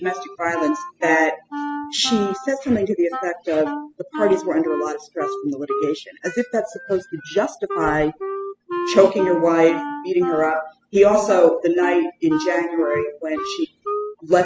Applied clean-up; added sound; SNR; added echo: classical method spectral subtraction.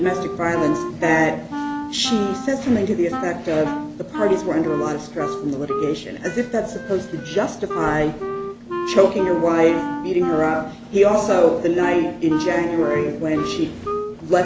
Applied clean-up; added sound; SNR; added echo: none; Wind instrument, woodwind instrument; 8 dB; none.